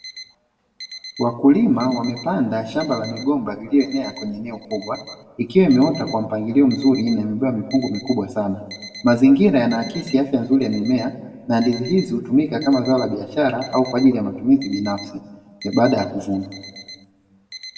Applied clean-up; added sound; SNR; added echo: none; Alarm; 20 dB; reverberation time 1.0 s.